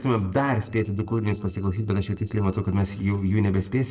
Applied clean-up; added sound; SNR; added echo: neural separator model SepFormer DNS4.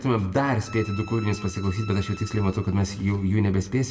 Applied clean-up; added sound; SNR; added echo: none; Bowed string instrument; 18 dB; reverberation time 0.7 s.